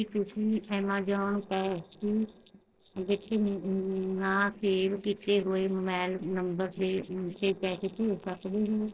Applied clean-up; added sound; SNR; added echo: neural separator model SepFormer DNS4.